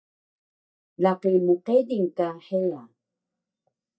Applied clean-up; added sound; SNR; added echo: neural mask model DeepFilterNet 3.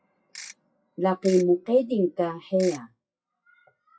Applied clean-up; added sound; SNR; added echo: classical method WPE with log-MMSE.